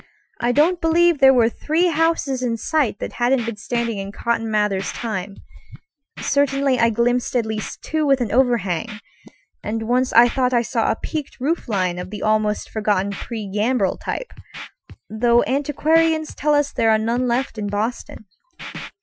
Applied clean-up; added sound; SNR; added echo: classical method Wiener filter.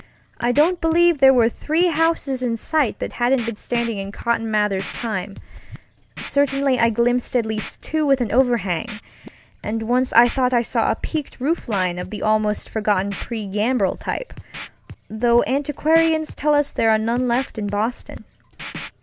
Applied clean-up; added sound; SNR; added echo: none; Scratching (performance technique); 17 dB; none.